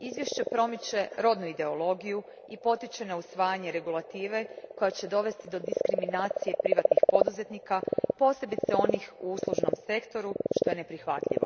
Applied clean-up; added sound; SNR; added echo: none; Frog; 0 dB; none.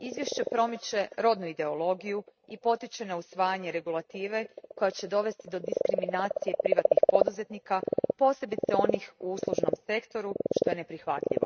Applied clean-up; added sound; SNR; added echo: neural mask model RNNoise.